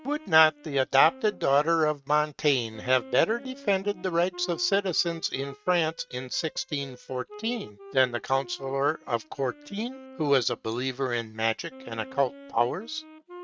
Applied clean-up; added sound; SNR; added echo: neural mask model RNNoise.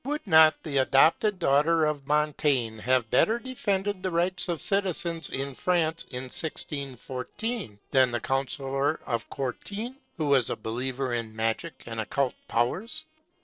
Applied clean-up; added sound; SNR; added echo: neural separator model SepFormer DNS4.